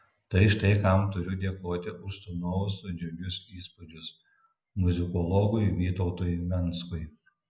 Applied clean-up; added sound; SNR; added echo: none; none; none; none.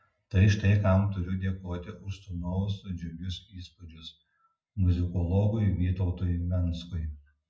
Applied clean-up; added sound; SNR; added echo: none; none; none; reverberation time 0.4 s.